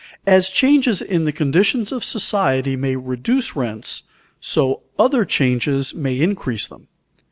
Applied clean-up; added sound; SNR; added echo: none; none; none; none.